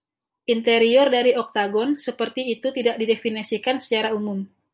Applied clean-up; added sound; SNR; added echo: none; none; none; none.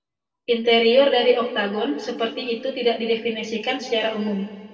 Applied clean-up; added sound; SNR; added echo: none; none; none; reverberation time 1.8 s.